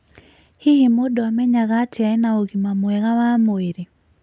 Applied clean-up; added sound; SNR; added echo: none; none; none; none.